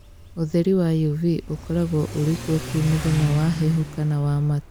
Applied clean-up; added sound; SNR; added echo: none; Accelerating, revving, vroom / Car; 11 dB; none.